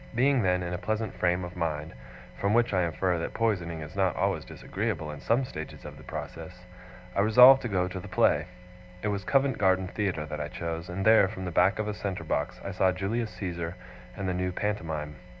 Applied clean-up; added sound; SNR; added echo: none; none; none; none.